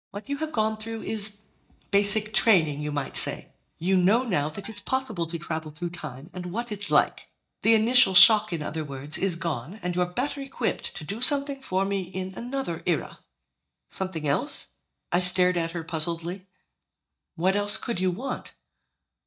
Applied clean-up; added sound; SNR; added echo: neural mask model DeepFilterNet 3.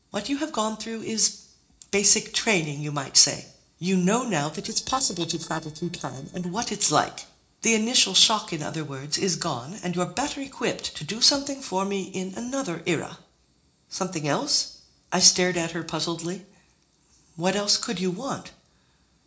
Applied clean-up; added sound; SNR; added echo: neural separator model SepFormer DNS4.